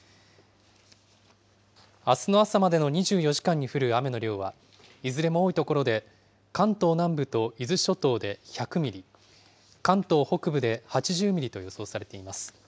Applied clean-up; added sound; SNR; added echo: none; none; none; none.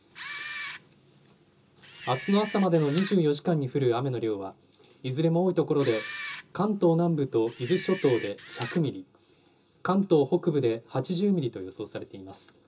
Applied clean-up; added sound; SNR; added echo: none; Camera; 10 dB; reverberation time 0.2 s.